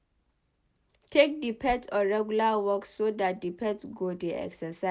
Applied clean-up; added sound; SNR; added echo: none; none; none; none.